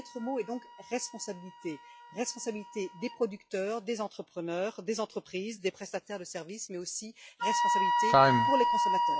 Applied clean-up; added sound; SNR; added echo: classical method log-MMSE.